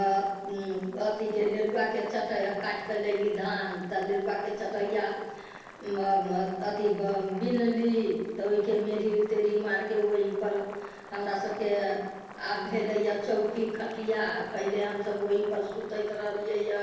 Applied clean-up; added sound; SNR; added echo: none; Boiling; 19 dB; reverberation time 1.1 s.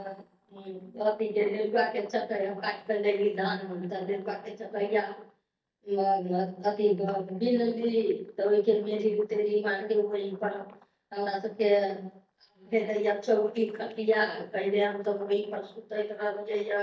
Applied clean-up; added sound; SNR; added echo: neural mask model DeepFilterNet 3.